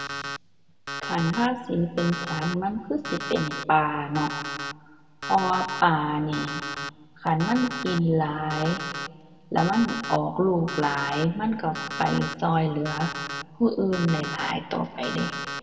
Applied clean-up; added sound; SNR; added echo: none; Alarm; 9 dB; reverberation time 1.5 s.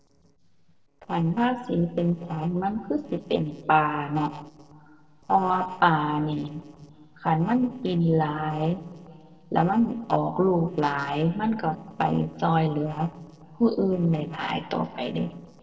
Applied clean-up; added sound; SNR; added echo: neural separator model SepFormer DNS4.